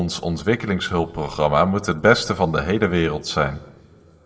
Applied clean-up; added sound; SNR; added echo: none; none; none; reverberation time 1.3 s.